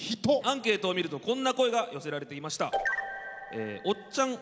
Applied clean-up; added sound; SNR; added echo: none; none; none; none.